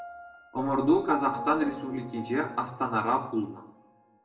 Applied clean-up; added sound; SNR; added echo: none; Piano; 12 dB; reverberation time 0.6 s.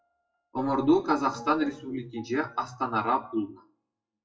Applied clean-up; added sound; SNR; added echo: classical method WPE with log-MMSE.